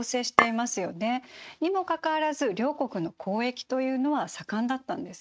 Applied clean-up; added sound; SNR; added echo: neural mask model RNNoise.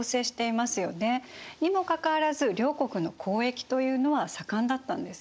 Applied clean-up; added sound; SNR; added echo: none; none; none; none.